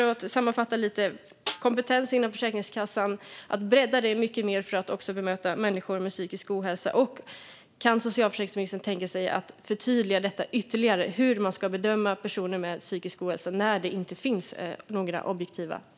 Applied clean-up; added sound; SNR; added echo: none; Snare drum; 12 dB; none.